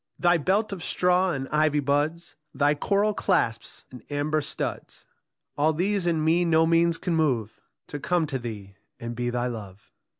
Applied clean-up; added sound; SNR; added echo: none; none; none; none.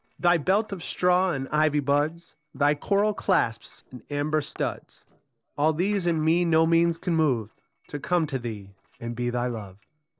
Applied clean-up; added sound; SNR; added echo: neural separator model SepFormer DNS4.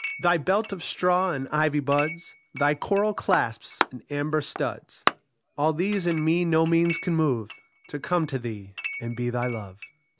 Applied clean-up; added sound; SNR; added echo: none; Chink, clink; 10 dB; none.